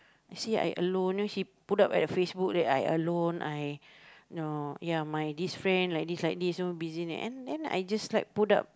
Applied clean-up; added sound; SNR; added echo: none; none; none; none.